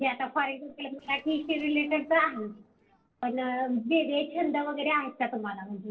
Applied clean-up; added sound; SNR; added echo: neural separator model SepFormer DNS4.